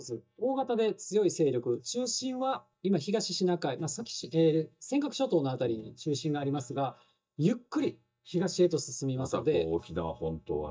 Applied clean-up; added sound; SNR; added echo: neural mask model DeepFilterNet 3.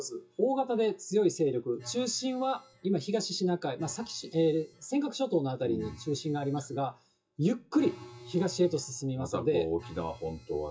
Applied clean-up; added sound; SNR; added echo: classical method WPE with log-MMSE.